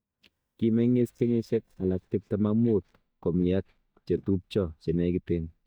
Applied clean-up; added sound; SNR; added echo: neural mask model DeepFilterNet 3.